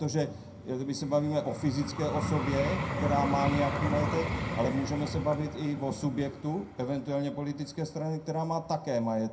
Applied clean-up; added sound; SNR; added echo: none; Vehicle; 4 dB; reverberation time 0.2 s.